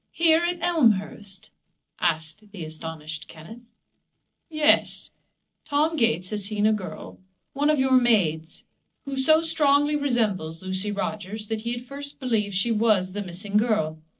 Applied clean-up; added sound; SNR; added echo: none; none; none; reverberation time 0.4 s.